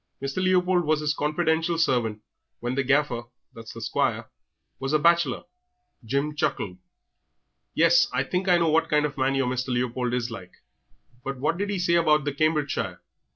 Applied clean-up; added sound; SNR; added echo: none; none; none; none.